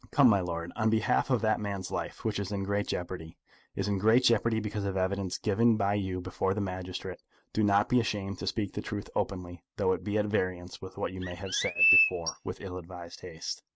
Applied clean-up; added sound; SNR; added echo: neural mask model RNNoise.